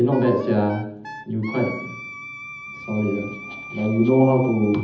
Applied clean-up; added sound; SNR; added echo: none; Wind instrument, woodwind instrument; 15 dB; reverberation time 0.8 s.